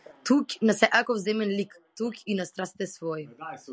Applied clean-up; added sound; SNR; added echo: none; none; none; none.